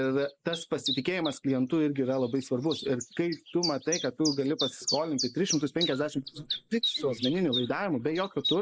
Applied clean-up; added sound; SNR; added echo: neural mask model Resemble Enhance denoiser.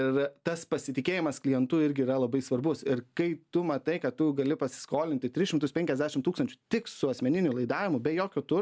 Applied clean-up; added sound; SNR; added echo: none; none; none; none.